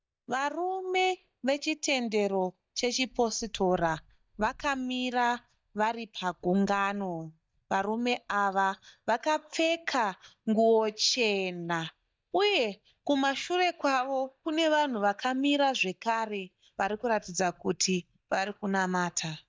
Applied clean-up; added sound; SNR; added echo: neural mask model DeepFilterNet 3.